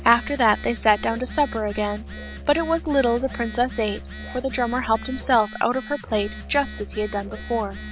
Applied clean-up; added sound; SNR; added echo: none; Telephone + Musical instrument; 12 dB; none.